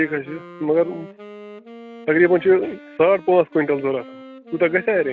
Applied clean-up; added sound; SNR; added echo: none; Wind instrument, woodwind instrument; 20 dB; none.